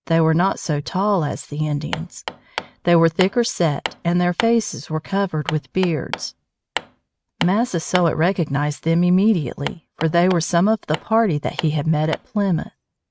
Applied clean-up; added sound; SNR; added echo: neural mask model RNNoise.